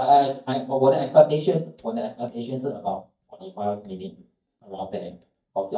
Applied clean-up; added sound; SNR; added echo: neural mask model DeepFilterNet 3.